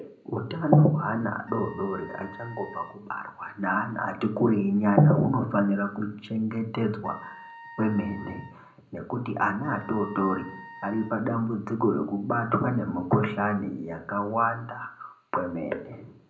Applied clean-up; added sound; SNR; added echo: none; Wind instrument, woodwind instrument; 19 dB; reverberation time 0.5 s.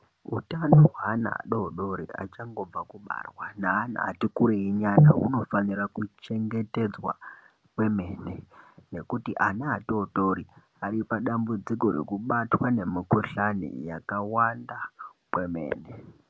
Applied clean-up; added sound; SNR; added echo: none; none; none; none.